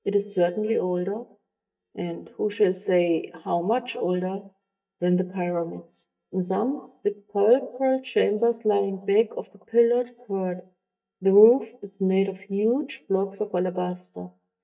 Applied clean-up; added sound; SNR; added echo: neural mask model DeepFilterNet 3.